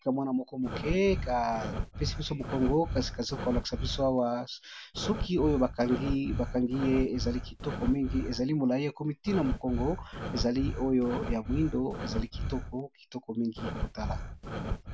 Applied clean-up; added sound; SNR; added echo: none; Breathing; 5 dB; none.